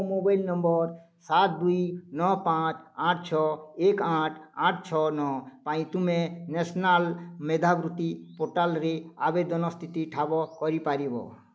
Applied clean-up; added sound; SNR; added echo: none; none; none; none.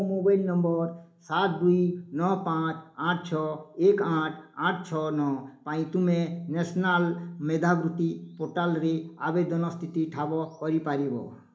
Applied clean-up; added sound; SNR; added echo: none; none; none; reverberation time 0.4 s.